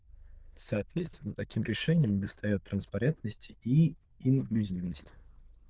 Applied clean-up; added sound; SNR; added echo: neural diffusion model UNIVERSE++.